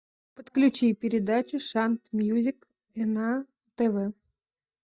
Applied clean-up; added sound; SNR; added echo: neural mask model DeepFilterNet 3.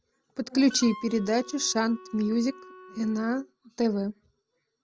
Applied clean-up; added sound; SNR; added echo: none; Wind instrument, woodwind instrument; 18 dB; none.